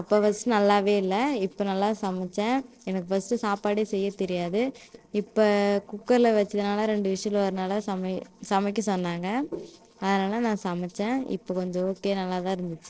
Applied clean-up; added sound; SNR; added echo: neural separator model SepFormer DNS4.